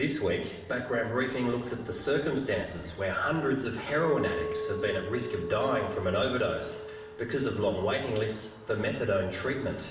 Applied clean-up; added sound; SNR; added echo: none; Chink, clink; 11 dB; reverberation time 0.9 s.